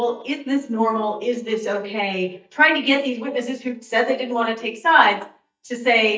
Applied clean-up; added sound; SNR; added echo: neural mask model DeepFilterNet 3.